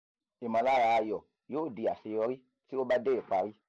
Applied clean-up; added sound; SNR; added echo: none; none; none; none.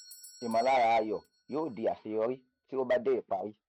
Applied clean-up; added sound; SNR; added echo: neural mask model RNNoise.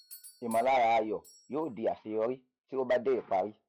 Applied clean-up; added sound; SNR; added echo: classical method log-MMSE.